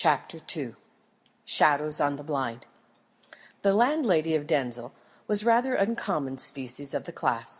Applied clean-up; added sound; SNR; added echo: none; none; none; none.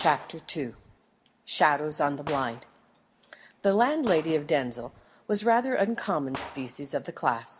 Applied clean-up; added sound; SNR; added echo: none; Gunshot, gunfire; 18 dB; none.